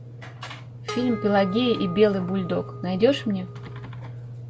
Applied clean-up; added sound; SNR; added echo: none; Harp; 13 dB; none.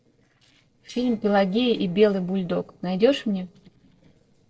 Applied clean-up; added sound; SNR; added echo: neural separator model SepFormer DNS4.